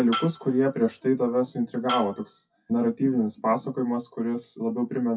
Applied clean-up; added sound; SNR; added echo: classical method WPE with log-MMSE.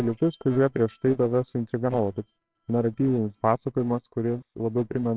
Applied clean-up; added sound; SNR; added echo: neural separator model SepFormer WHAMR!.